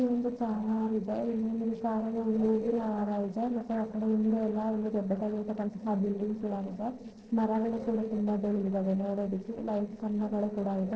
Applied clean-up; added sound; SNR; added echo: neural separator model SepFormer DNS4.